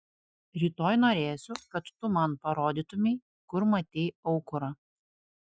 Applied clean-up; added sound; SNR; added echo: classical method Wiener filter.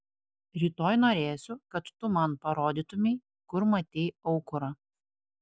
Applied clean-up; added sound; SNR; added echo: none; none; none; none.